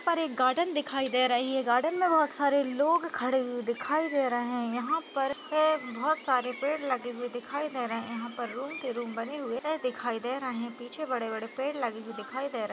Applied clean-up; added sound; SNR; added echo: none; Gull, seagull; 17 dB; none.